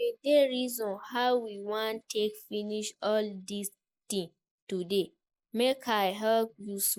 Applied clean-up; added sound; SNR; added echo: neural mask model Resemble Enhance denoiser.